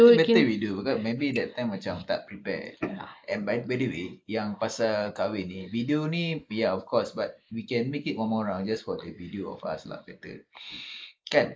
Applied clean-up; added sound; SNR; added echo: neural mask model Resemble Enhance denoiser.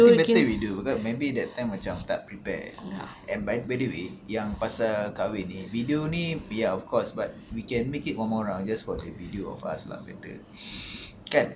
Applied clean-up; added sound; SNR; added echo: none; none; none; none.